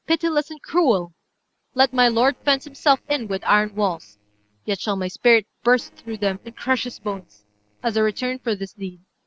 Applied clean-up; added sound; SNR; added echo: neural separator model SepFormer DNS4.